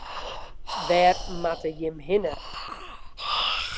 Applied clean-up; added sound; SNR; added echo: none; Breathing; 5 dB; none.